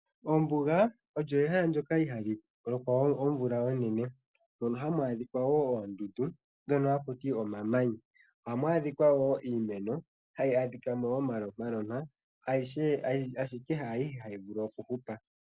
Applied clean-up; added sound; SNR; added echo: none; none; none; none.